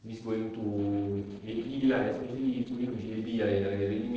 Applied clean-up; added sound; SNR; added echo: neural separator model SepFormer DNS4.